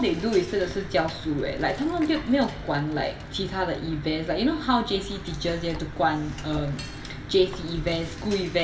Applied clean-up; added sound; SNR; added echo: none; Cutlery, silverware / Dishes, pots, and pans; 18 dB; reverberation time 0.7 s.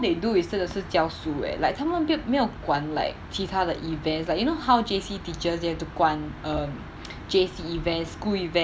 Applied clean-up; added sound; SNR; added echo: none; none; none; none.